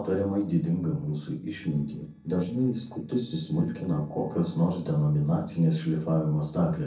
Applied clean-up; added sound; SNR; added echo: neural separator model SepFormer DNS4.